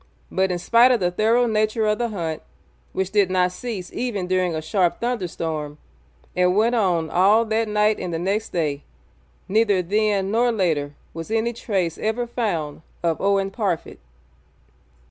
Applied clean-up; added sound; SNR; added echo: none; none; none; none.